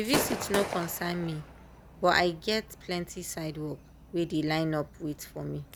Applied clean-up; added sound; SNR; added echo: none; Gunshot, gunfire / Fireworks; 8 dB; none.